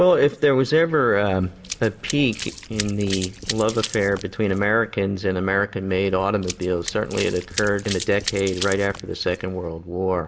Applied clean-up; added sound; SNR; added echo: none; Run; 12 dB; reverberation time 0.5 s.